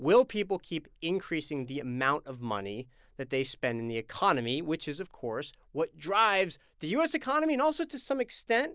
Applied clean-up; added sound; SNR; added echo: none; none; none; none.